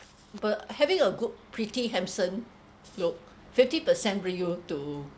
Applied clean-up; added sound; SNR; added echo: none; none; none; none.